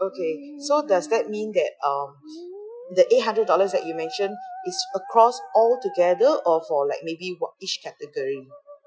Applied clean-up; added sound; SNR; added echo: classical method Wiener filter.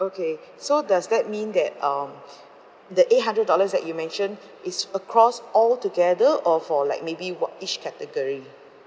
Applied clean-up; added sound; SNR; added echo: none; none; none; none.